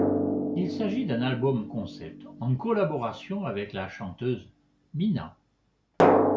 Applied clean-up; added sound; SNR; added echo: none; Drum; -1 dB; none.